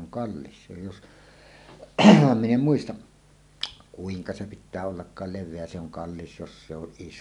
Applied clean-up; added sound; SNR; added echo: none; none; none; none.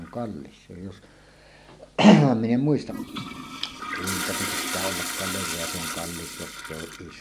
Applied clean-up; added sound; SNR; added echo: none; Toilet flush; 8 dB; none.